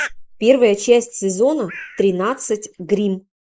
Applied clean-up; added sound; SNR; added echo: neural mask model Resemble Enhance denoiser.